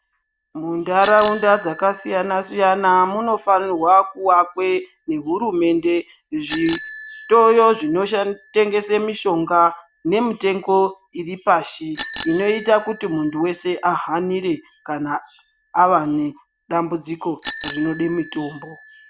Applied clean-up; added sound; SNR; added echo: none; Bicycle bell; 20 dB; none.